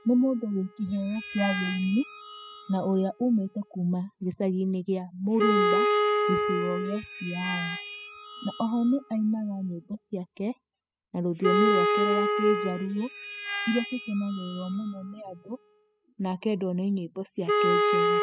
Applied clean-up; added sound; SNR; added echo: classical method spectral subtraction.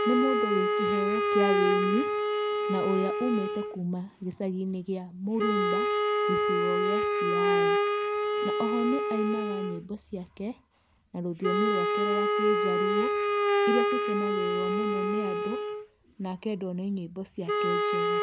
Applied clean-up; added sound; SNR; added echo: none; Wind instrument, woodwind instrument; -4 dB; none.